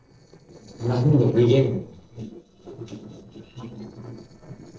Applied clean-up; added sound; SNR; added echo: neural separator model SepFormer DNS4.